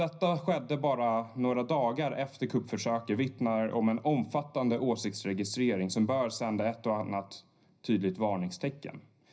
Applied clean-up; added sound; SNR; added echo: none; none; none; reverberation time 0.4 s.